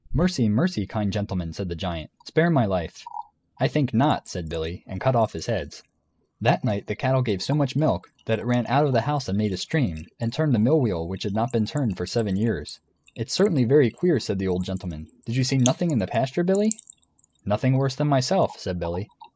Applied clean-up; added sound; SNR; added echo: neural mask model Resemble Enhance denoiser.